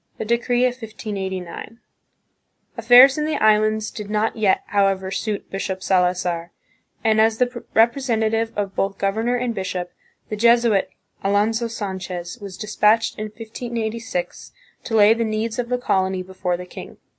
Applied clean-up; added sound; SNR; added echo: none; none; none; none.